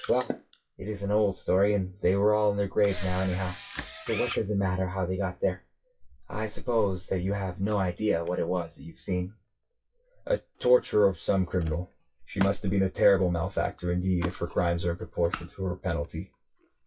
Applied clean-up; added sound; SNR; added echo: classical method WPE with log-MMSE.